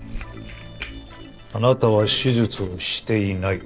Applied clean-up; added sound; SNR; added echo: neural separator model SepFormer DNS4.